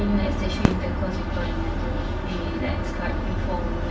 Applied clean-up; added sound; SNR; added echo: none; Fireworks; 9 dB; reverberation time 1.4 s.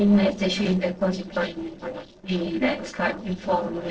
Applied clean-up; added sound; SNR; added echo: neural separator model SepFormer DNS4.